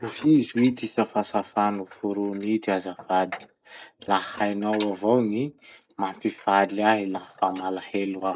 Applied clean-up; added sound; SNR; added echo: neural mask model Resemble Enhance denoiser.